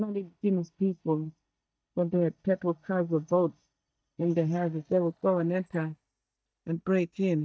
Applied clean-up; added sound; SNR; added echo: neural mask model DeepFilterNet 3.